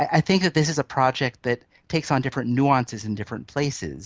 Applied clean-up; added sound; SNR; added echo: none; none; none; none.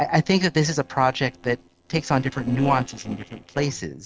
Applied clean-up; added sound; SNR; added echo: neural separator model SepFormer DNS4.